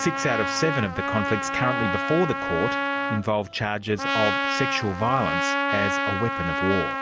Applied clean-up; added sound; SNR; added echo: none; Trumpet; 0 dB; none.